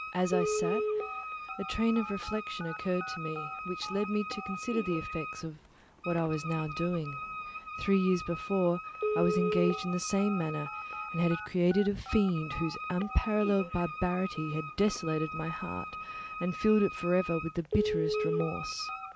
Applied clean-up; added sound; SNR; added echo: none; Telephone + Wind instrument, woodwind instrument; 5 dB; none.